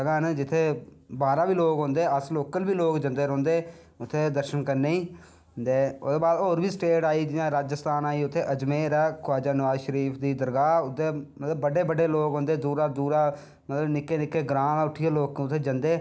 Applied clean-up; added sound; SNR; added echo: none; none; none; none.